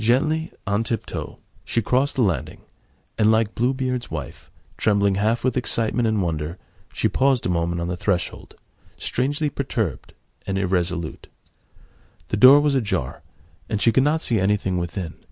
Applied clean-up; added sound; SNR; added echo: none; none; none; none.